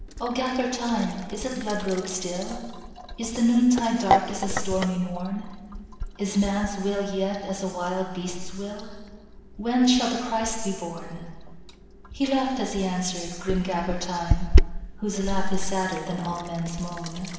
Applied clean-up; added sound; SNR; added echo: none; Sink (filling or washing); 3 dB; reverberation time 1.2 s.